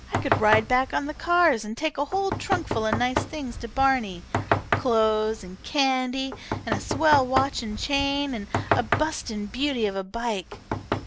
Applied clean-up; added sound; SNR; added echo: none; Knock; 5 dB; none.